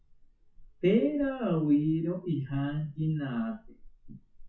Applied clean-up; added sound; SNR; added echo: classical method WPE with log-MMSE.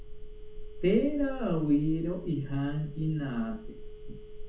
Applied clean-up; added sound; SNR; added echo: none; Telephone; 7 dB; reverberation time 0.7 s.